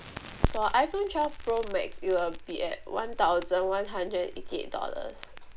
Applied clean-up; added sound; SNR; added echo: none; Crackle; 6 dB; none.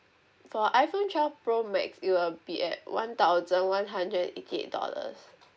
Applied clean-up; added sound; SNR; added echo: none; none; none; none.